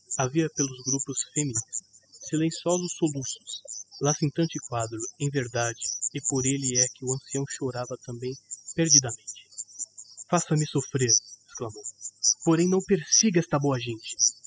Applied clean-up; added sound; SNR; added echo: classical method spectral subtraction.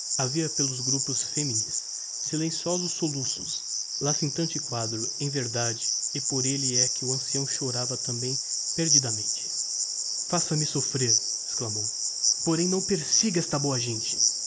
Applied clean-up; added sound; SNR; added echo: neural mask model Resemble Enhance denoiser.